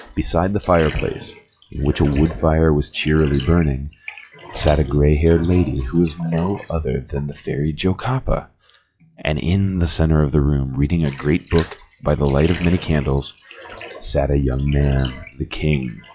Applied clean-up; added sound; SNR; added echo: classical method log-MMSE.